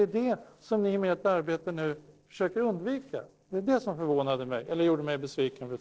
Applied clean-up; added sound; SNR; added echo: neural separator model SepFormer DNS4.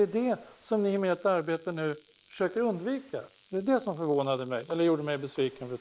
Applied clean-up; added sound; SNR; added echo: neural mask model Resemble Enhance denoiser.